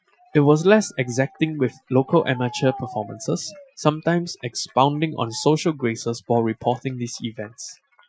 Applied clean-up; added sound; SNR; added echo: classical method Wiener filter.